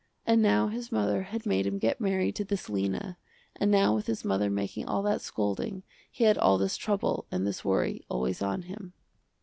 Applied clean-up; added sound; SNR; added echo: none; none; none; none.